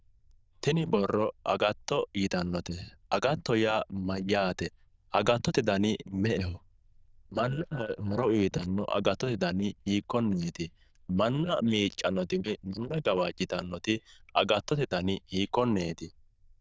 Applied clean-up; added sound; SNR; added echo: neural diffusion model UNIVERSE++.